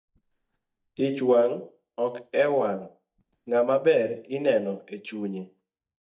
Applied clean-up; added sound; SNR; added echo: neural mask model DeepFilterNet 3.